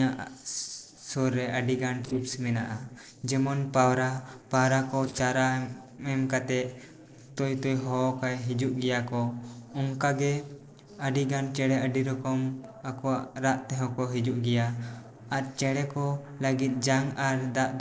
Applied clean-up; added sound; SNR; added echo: neural separator model SepFormer DNS4.